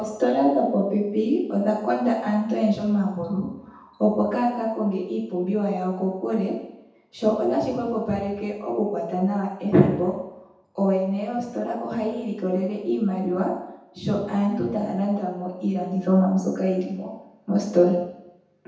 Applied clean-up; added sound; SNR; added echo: none; none; none; reverberation time 0.8 s.